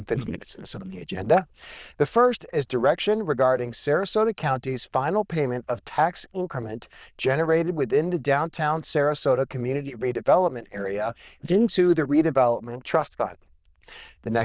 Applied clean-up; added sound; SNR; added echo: neural diffusion model UNIVERSE++.